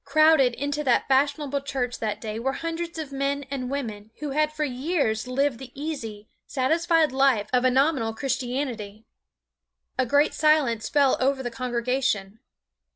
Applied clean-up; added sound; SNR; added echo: none; none; none; none.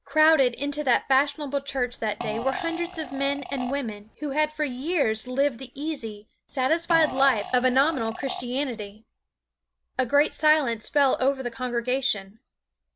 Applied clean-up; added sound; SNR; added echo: none; Fart; 11 dB; none.